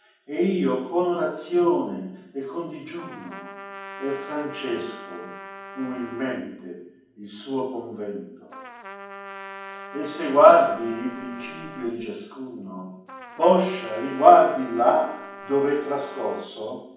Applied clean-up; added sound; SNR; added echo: none; Trumpet; 15 dB; reverberation time 1.2 s.